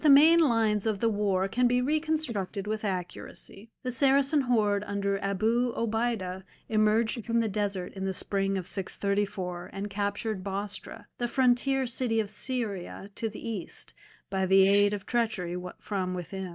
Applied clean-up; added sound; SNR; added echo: neural mask model DeepFilterNet 3.